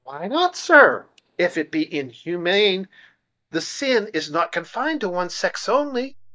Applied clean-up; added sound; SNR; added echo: neural mask model DeepFilterNet 3.